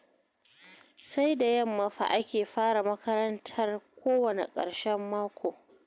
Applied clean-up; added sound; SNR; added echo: none; none; none; none.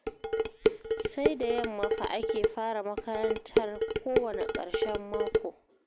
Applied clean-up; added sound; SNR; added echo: none; Dishes, pots, and pans; -5 dB; none.